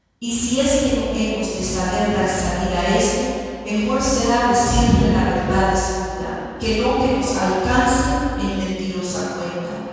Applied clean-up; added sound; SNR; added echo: none; Guitar; 15 dB; reverberation time 2.1 s.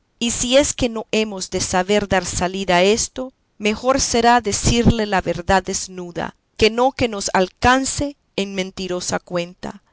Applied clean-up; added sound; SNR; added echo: none; none; none; none.